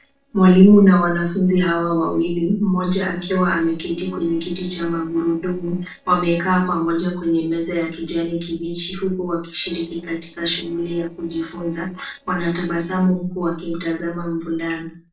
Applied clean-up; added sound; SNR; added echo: neural separator model SepFormer DNS4.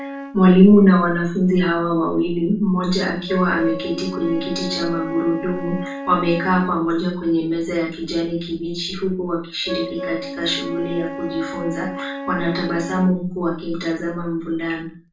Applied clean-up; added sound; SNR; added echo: none; Wind instrument, woodwind instrument; 13 dB; reverberation time 0.3 s.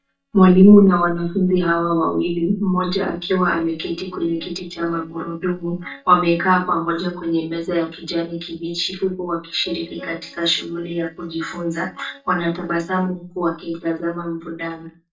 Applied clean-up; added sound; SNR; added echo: neural mask model DeepFilterNet 3.